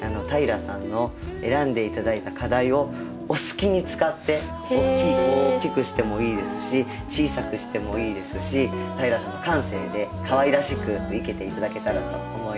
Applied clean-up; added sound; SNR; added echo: none; none; none; none.